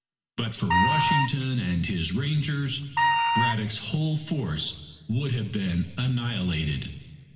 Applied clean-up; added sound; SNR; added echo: none; Wind instrument, woodwind instrument; -2 dB; reverberation time 2.6 s.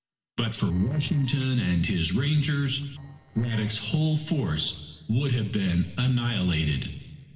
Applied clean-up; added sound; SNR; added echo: neural separator model SepFormer DNS4.